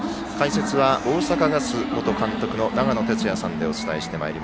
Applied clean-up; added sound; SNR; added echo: none; none; none; none.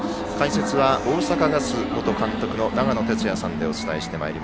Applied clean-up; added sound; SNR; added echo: none; Doorbell; 11 dB; none.